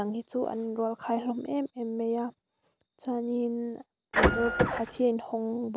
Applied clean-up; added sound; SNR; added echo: none; Printer; -5 dB; none.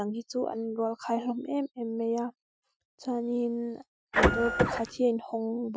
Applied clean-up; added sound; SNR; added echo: classical method Wiener filter.